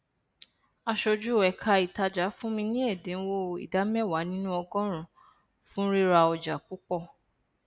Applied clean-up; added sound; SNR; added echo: none; none; none; none.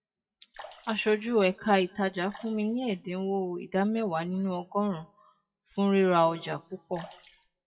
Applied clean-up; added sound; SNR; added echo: classical method WPE with log-MMSE.